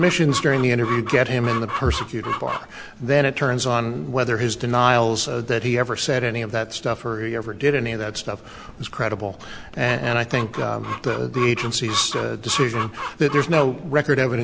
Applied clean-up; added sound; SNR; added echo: none; Chicken, rooster; 12 dB; none.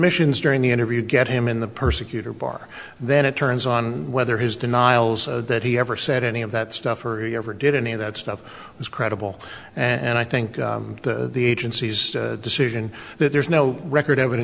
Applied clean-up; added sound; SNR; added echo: none; none; none; none.